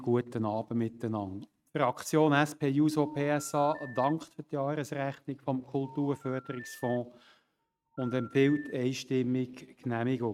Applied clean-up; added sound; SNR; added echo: neural mask model RNNoise.